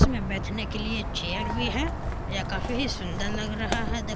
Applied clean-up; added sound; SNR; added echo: none; Walk, footsteps; -4 dB; none.